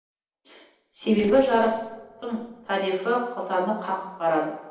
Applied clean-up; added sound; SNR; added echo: neural separator model SepFormer DNS4.